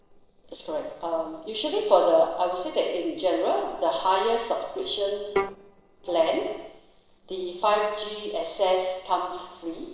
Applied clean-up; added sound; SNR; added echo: neural separator model SepFormer DNS4.